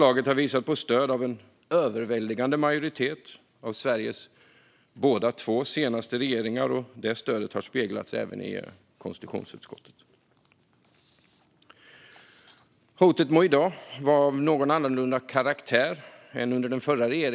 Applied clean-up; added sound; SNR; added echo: none; none; none; none.